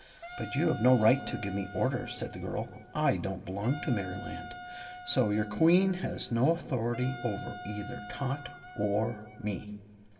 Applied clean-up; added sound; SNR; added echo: none; Wind instrument, woodwind instrument; 15 dB; reverberation time 1.6 s.